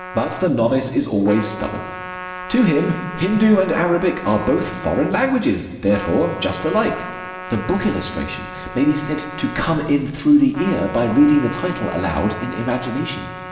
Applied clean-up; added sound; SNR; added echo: none; Trumpet; 13 dB; reverberation time 1.3 s.